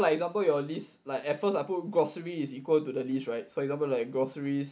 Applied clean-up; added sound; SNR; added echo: none; none; none; none.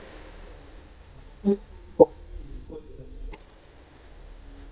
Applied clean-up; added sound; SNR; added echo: neural mask model DeepFilterNet 3.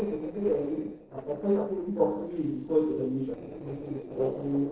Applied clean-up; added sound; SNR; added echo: neural separator model SepFormer DNS4.